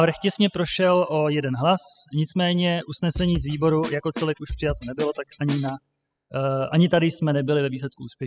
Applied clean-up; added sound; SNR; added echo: classical method spectral subtraction.